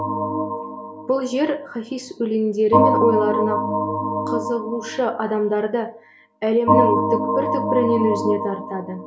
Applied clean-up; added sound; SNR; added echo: none; Organ; 0 dB; none.